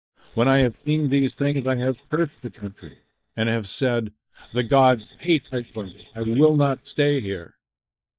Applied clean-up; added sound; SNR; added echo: neural mask model DeepFilterNet 3.